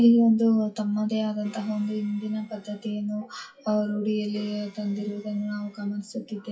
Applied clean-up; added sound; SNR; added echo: classical method WPE with log-MMSE.